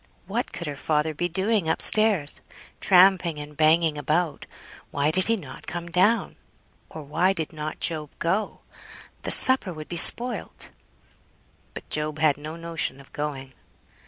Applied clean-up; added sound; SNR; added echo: none; none; none; none.